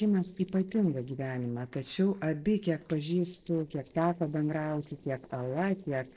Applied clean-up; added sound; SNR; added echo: neural separator model SepFormer DNS4.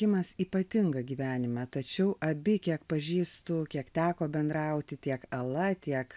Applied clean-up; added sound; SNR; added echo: none; none; none; none.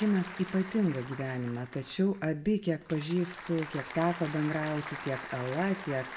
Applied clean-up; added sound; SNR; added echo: none; Applause / Crowd; 13 dB; reverberation time 0.5 s.